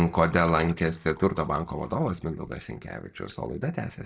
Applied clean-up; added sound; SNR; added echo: neural mask model DeepFilterNet 3.